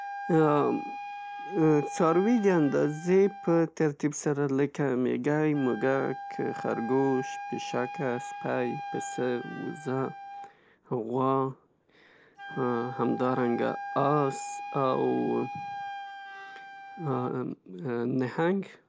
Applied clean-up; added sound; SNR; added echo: none; Wind instrument, woodwind instrument; 12 dB; none.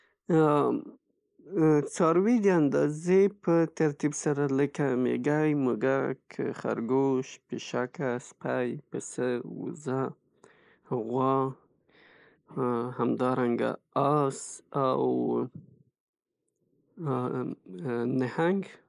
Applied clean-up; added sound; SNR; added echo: neural mask model Resemble Enhance denoiser.